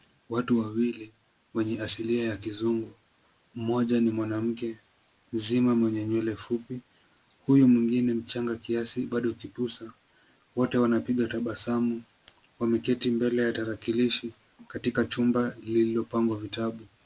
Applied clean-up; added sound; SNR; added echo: none; none; none; none.